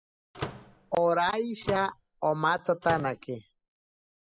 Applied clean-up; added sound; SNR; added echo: classical method spectral subtraction.